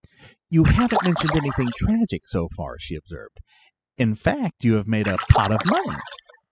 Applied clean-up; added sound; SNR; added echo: classical method spectral subtraction.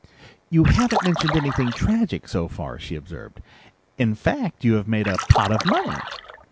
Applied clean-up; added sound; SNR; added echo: none; Splash, splatter; 5 dB; none.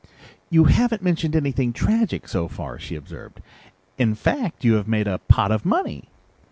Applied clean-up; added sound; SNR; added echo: none; none; none; none.